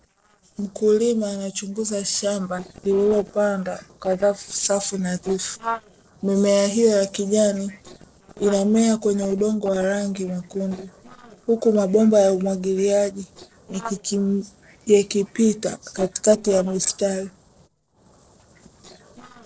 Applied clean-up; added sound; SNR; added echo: neural separator model SepFormer DNS4.